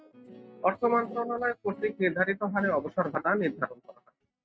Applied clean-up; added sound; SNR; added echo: neural mask model RNNoise.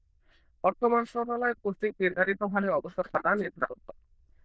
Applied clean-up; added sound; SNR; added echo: neural diffusion model UNIVERSE++.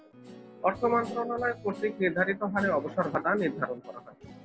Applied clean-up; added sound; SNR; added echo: none; Guitar; 16 dB; none.